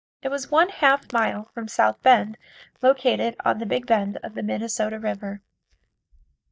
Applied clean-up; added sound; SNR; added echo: neural mask model DeepFilterNet 3.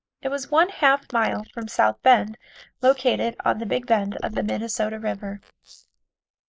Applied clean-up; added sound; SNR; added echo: neural mask model Resemble Enhance denoiser.